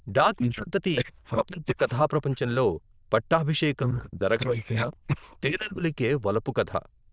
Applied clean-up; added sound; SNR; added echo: neural diffusion model UNIVERSE++.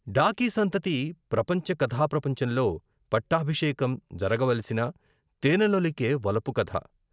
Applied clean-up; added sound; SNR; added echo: none; none; none; none.